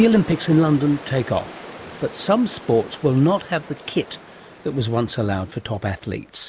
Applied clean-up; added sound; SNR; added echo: none; none; none; none.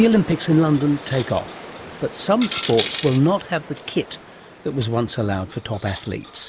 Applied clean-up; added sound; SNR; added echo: none; Coin (dropping); 13 dB; none.